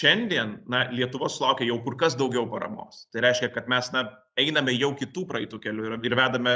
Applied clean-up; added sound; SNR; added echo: neural mask model Resemble Enhance denoiser.